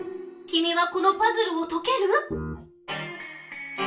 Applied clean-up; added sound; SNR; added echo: none; none; none; reverberation time 0.3 s.